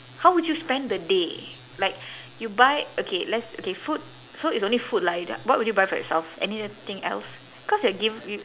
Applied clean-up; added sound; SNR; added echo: none; none; none; none.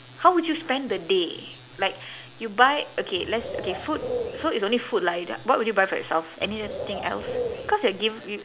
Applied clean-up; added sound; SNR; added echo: none; Bird; 7 dB; none.